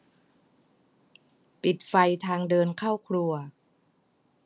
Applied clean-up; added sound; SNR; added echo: none; none; none; none.